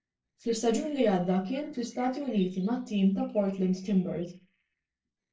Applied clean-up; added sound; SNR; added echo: neural separator model SepFormer DNS4.